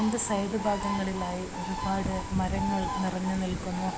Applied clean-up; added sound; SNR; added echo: none; Bird; 7 dB; none.